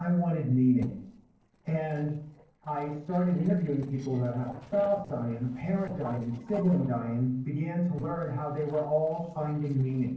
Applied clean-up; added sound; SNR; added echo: neural separator model SepFormer DNS4.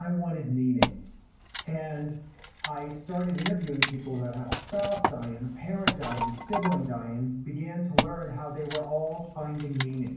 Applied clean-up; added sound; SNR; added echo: none; Wood; 0 dB; reverberation time 0.9 s.